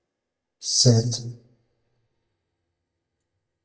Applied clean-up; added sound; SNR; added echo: neural mask model DeepFilterNet 3.